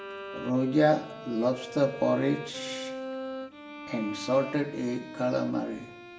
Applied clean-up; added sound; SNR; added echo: none; Bowed string instrument; 11 dB; reverberation time 0.7 s.